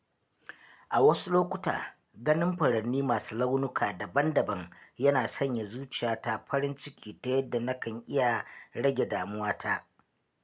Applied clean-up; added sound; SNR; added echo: none; none; none; none.